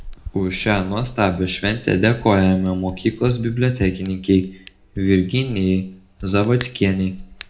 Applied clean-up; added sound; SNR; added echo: none; Hands; 20 dB; reverberation time 0.3 s.